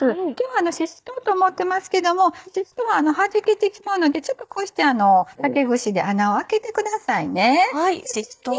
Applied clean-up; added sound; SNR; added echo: neural mask model DeepFilterNet 3.